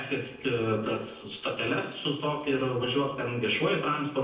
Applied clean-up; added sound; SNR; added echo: neural separator model SepFormer DNS4.